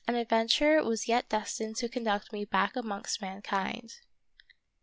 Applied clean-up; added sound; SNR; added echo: none; none; none; none.